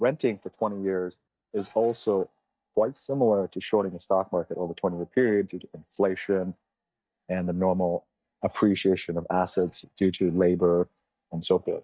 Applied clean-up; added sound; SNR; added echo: neural mask model DeepFilterNet 3.